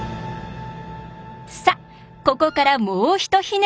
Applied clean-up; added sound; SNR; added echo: none; Wind instrument, woodwind instrument; 18 dB; none.